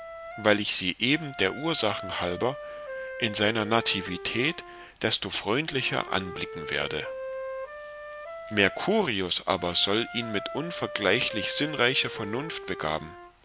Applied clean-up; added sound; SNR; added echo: none; Wind instrument, woodwind instrument; 11 dB; none.